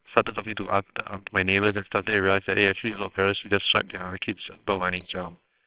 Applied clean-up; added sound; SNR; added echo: neural separator model SepFormer WHAMR!.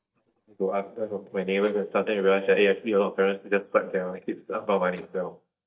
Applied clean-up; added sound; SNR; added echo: neural mask model DeepFilterNet 3.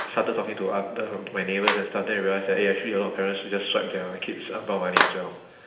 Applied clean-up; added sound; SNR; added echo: none; Clapping; 6 dB; reverberation time 0.8 s.